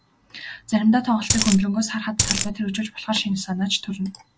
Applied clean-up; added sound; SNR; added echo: none; Coin (dropping); -2 dB; none.